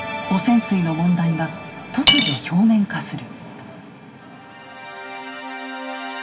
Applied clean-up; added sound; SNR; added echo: none; Cutlery, silverware / Dishes, pots, and pans; -1 dB; reverberation time 2.0 s.